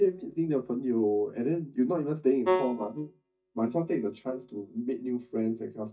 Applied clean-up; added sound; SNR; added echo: neural mask model DeepFilterNet 3.